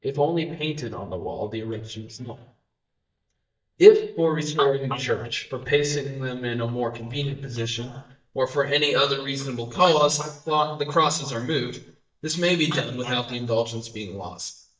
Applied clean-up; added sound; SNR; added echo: neural mask model DeepFilterNet 3.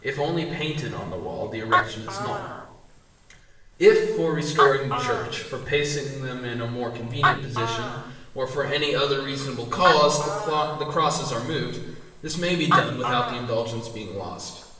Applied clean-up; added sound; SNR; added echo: none; Animal; 5 dB; reverberation time 1.1 s.